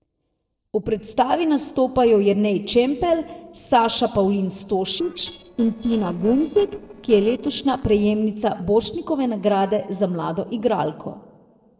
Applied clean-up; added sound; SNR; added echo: neural separator model SepFormer DNS4.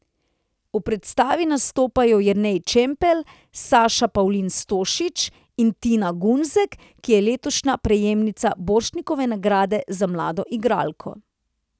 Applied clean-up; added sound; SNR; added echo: none; none; none; none.